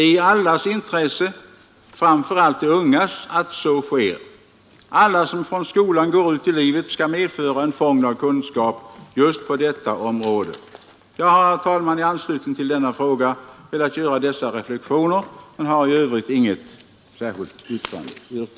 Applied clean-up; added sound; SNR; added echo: none; none; none; none.